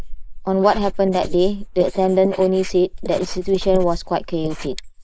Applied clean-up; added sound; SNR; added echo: neural mask model Resemble Enhance denoiser.